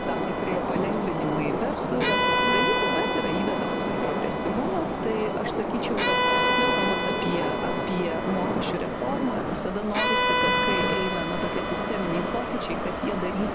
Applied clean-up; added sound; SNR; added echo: none; Bowed string instrument + Subway, metro, underground; -5 dB; none.